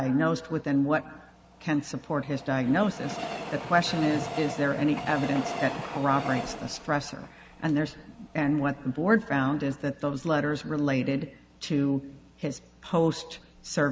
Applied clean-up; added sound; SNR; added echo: none; Train; 12 dB; none.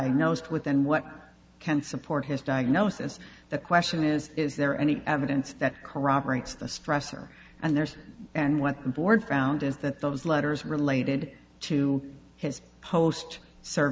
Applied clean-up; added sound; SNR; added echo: none; none; none; none.